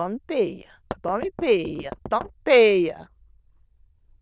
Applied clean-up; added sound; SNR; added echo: neural diffusion model UNIVERSE++.